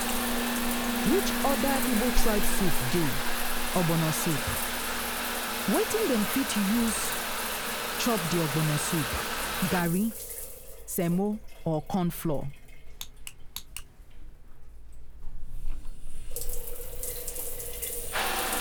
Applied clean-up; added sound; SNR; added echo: none; Trickle, dribble / Bathtub (filling or washing) / Water tap, faucet; -2 dB; none.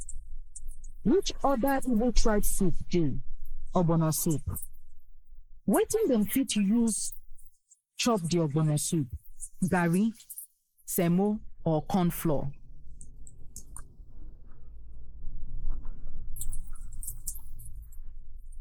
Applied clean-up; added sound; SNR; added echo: neural mask model Resemble Enhance denoiser.